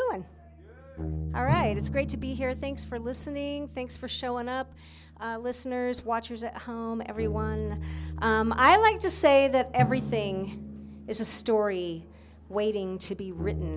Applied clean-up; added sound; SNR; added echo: none; Bass guitar + Drum; 8 dB; none.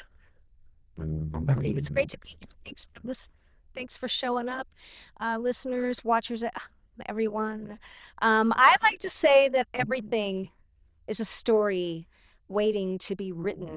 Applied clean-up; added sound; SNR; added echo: neural diffusion model UNIVERSE++.